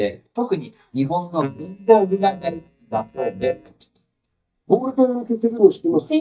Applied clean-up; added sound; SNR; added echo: neural mask model DeepFilterNet 3.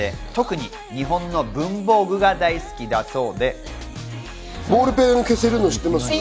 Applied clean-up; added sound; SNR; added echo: none; none; none; none.